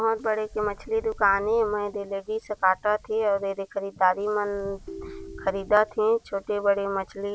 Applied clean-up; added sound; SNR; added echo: none; Ringtone + Wind; 19 dB; none.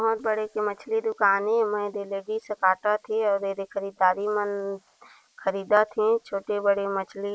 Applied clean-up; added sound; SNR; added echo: neural mask model Resemble Enhance denoiser.